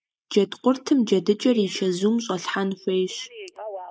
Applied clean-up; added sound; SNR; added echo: neural mask model Resemble Enhance denoiser.